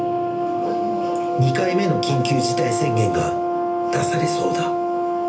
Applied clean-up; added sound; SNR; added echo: none; Brass instrument; -2 dB; reverberation time 0.3 s.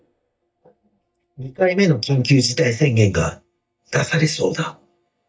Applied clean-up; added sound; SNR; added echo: neural mask model DeepFilterNet 3.